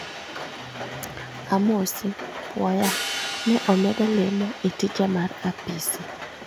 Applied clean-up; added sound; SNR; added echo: none; Hi-hat; 11 dB; none.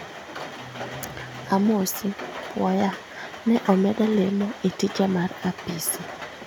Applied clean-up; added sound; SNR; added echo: none; none; none; none.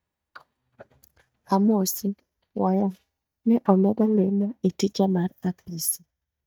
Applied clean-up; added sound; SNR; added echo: neural mask model DeepFilterNet 3.